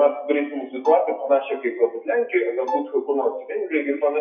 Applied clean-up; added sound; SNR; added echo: classical method WPE with log-MMSE.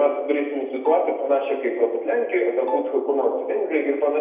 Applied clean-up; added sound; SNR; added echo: neural separator model SepFormer DNS4.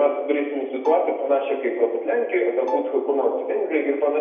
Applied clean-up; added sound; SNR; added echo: none; Bowed string instrument; 16 dB; reverberation time 0.9 s.